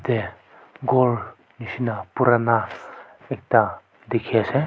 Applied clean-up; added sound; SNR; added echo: none; none; none; none.